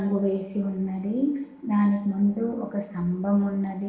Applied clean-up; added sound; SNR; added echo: none; none; none; reverberation time 1.0 s.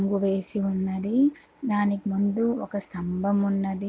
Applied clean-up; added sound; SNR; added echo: none; none; none; none.